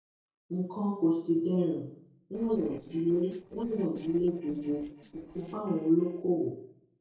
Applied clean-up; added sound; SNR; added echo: neural separator model SepFormer DNS4.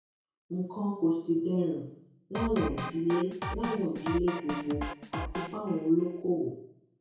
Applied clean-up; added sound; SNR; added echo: none; Drum kit; 6 dB; reverberation time 0.6 s.